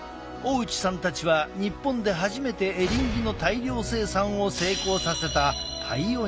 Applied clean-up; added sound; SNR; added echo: none; none; none; none.